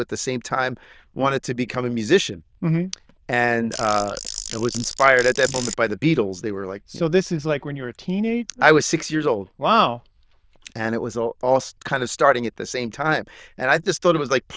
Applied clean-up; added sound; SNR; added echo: neural diffusion model UNIVERSE++.